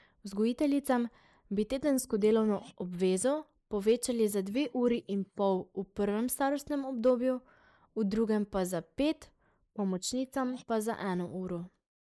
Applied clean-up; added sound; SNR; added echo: neural mask model Resemble Enhance denoiser.